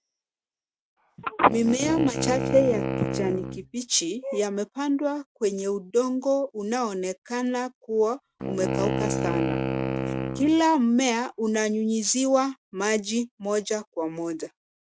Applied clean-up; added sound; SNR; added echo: neural mask model RNNoise.